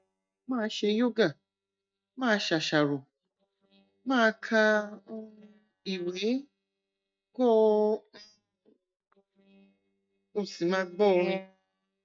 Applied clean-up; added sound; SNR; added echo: neural mask model DeepFilterNet 3.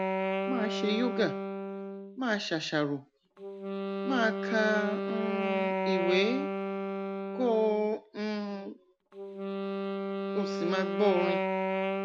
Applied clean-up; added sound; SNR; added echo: none; Wind instrument, woodwind instrument; 1 dB; none.